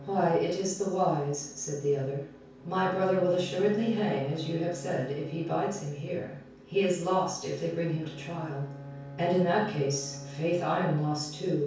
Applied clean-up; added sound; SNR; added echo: none; Bowed string instrument; 15 dB; reverberation time 0.6 s.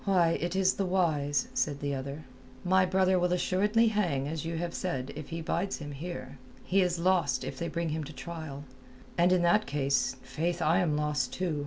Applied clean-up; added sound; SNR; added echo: none; none; none; none.